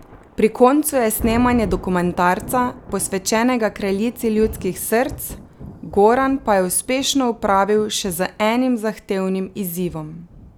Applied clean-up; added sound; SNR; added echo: none; Thunder; 17 dB; none.